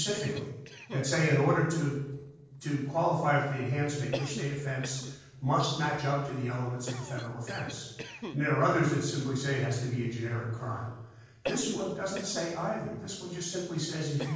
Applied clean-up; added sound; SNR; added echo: neural separator model SepFormer DNS4.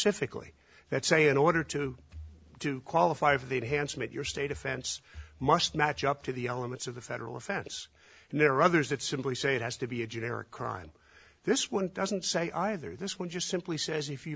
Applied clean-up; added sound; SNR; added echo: none; none; none; none.